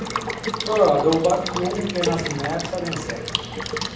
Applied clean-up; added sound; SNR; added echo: none; Water tap, faucet / Water / Liquid; 4 dB; reverberation time 0.6 s.